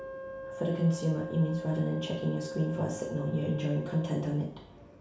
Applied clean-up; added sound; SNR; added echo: none; Wind instrument, woodwind instrument; 10 dB; reverberation time 0.6 s.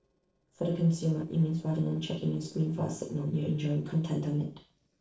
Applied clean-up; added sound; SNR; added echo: neural separator model SepFormer DNS4.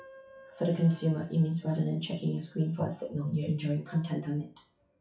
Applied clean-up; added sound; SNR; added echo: classical method WPE with log-MMSE.